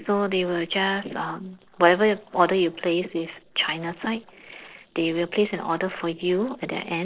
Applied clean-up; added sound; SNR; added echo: neural separator model SepFormer DNS4.